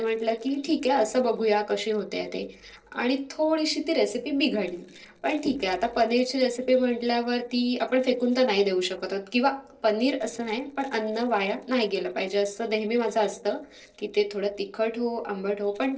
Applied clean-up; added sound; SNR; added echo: neural separator model SepFormer DNS4.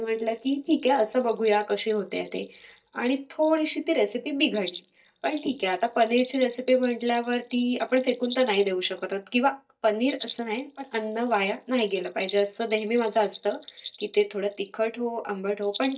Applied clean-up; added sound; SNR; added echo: neural mask model DeepFilterNet 3.